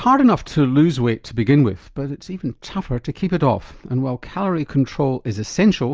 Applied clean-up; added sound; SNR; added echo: none; none; none; none.